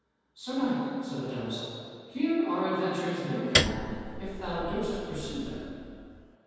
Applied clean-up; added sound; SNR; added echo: none; Piano; 1 dB; reverberation time 2.1 s.